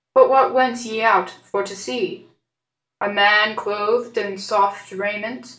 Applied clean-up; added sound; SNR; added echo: none; none; none; reverberation time 0.3 s.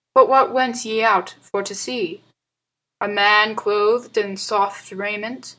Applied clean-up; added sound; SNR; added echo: none; none; none; none.